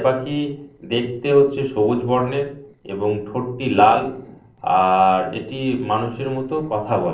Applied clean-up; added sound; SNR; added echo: neural separator model SepFormer DNS4.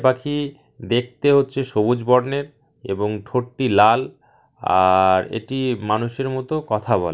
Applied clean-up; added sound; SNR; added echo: none; none; none; none.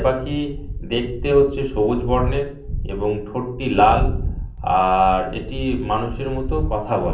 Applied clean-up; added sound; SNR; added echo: none; Wind; 6 dB; reverberation time 0.6 s.